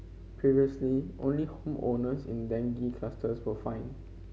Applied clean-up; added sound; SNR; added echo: none; none; none; none.